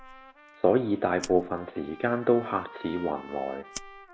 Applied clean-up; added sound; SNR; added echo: none; Fire + Trumpet; 17 dB; none.